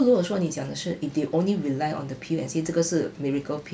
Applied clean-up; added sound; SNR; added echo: none; none; none; none.